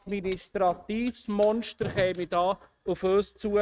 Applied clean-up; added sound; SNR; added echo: neural mask model RNNoise.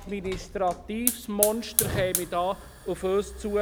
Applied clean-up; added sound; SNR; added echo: none; Hiss / Fire; 4 dB; none.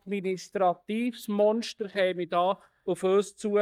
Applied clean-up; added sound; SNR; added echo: neural mask model DeepFilterNet 3.